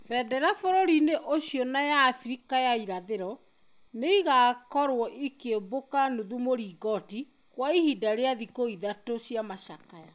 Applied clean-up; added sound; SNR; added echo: none; none; none; none.